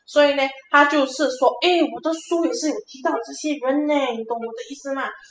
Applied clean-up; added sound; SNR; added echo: classical method spectral subtraction.